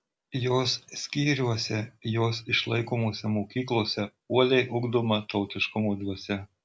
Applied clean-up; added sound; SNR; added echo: none; none; none; none.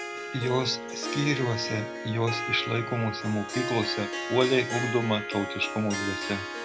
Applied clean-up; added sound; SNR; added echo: none; Harp; 5 dB; none.